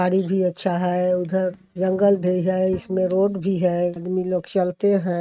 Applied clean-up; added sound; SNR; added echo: neural mask model RNNoise.